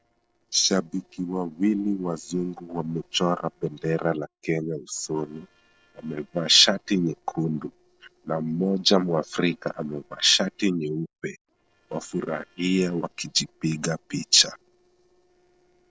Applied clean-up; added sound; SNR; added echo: neural separator model SepFormer DNS4.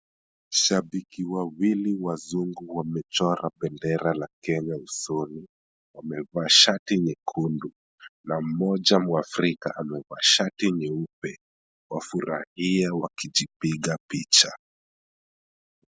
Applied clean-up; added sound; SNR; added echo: none; none; none; none.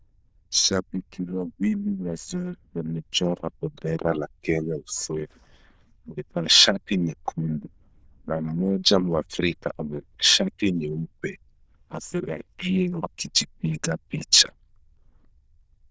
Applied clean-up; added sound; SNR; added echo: neural diffusion model UNIVERSE++.